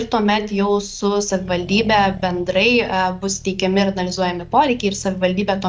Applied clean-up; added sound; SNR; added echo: none; Accelerating, revving, vroom; 18 dB; none.